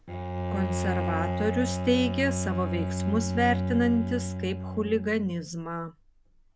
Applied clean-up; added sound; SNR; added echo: none; Bowed string instrument; 2 dB; none.